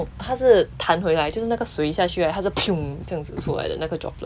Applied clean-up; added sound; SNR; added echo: none; Drawer open or close; 18 dB; none.